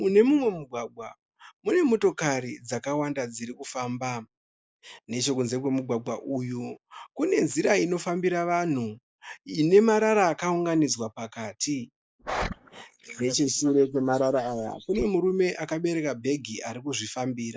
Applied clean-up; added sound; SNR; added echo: neural mask model Resemble Enhance denoiser.